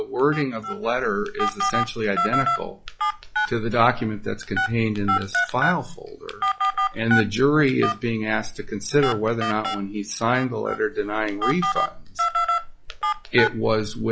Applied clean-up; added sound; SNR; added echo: classical method log-MMSE.